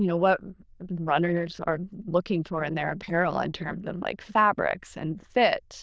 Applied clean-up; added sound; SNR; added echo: neural diffusion model UNIVERSE++.